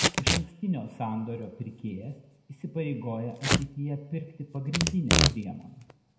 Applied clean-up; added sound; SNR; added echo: none; Packing tape, duct tape / Tearing; -3 dB; reverberation time 0.8 s.